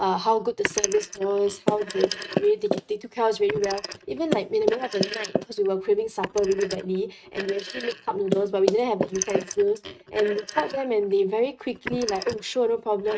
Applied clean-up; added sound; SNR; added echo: neural mask model RNNoise.